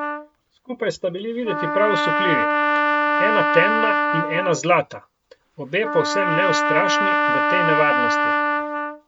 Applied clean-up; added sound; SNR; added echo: none; Trumpet; -3 dB; none.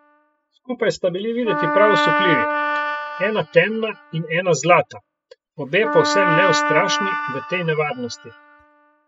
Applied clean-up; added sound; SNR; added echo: classical method spectral subtraction.